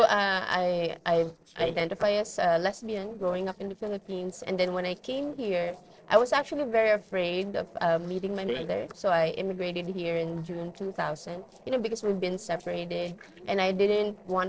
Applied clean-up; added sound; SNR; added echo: neural separator model SepFormer DNS4.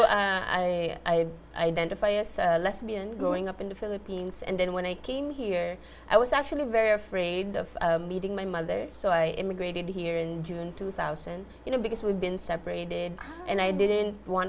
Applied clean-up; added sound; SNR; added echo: none; none; none; none.